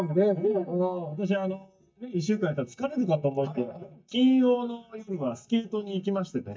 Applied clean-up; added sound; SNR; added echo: neural mask model DeepFilterNet 3.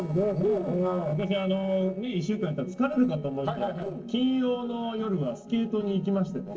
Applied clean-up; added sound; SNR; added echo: neural separator model SepFormer DNS4.